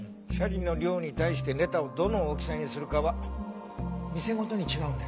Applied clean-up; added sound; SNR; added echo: none; none; none; none.